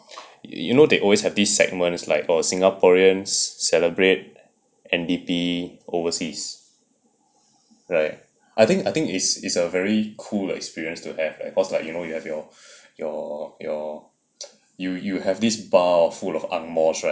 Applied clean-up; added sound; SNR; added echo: none; none; none; none.